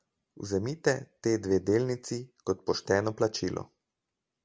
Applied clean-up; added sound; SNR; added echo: none; none; none; none.